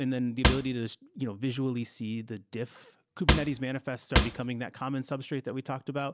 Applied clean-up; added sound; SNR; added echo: none; Cupboard open or close / Drawer open or close; -4 dB; none.